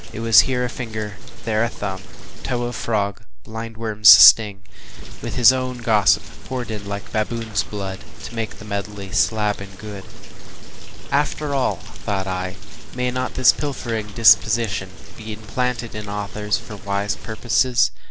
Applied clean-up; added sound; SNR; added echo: none; Rain; 18 dB; none.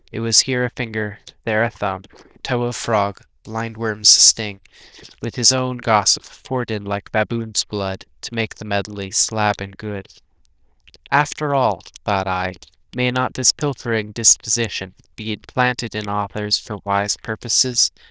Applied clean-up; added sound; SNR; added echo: neural diffusion model UNIVERSE++.